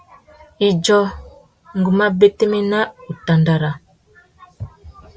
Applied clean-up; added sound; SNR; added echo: none; none; none; none.